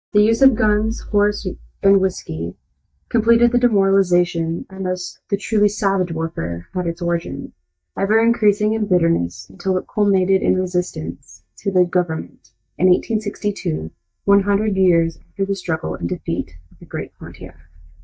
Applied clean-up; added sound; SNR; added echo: neural mask model DeepFilterNet 3.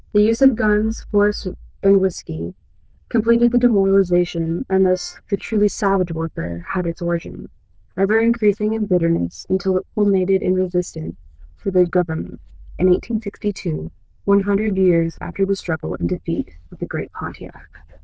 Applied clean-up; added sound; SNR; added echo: neural diffusion model UNIVERSE++.